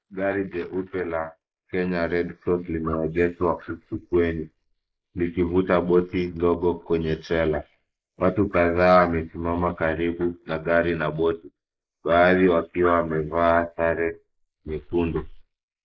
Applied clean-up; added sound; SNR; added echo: neural mask model Resemble Enhance denoiser.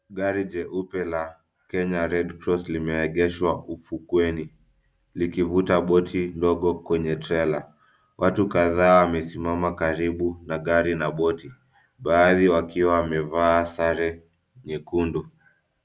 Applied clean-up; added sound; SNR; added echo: none; none; none; none.